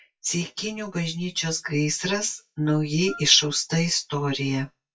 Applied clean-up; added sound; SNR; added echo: classical method WPE with log-MMSE.